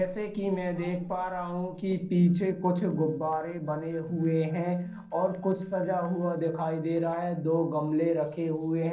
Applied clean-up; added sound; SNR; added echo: neural separator model SepFormer DNS4.